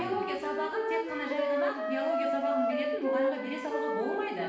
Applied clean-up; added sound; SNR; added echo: none; Wind instrument, woodwind instrument; -2 dB; reverberation time 0.9 s.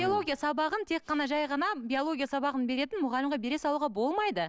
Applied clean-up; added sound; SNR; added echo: none; none; none; none.